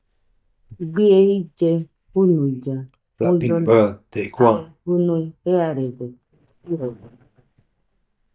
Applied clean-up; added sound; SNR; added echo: neural mask model DeepFilterNet 3.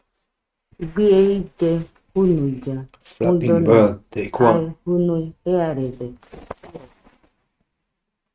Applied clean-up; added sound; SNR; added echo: neural mask model RNNoise.